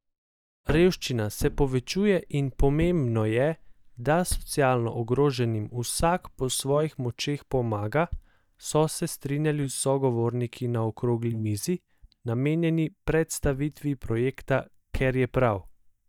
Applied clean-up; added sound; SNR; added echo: neural mask model DeepFilterNet 3.